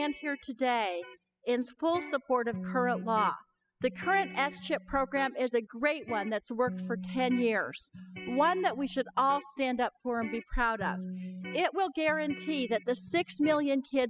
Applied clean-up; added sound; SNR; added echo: classical method spectral subtraction.